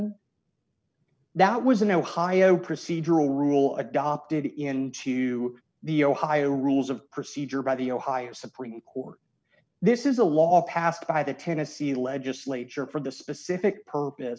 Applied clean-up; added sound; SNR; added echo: none; none; none; none.